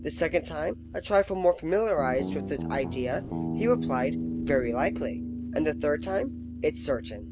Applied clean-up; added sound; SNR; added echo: none; Guitar; 6 dB; none.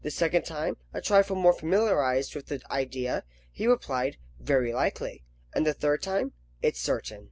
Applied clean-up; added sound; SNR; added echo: none; none; none; none.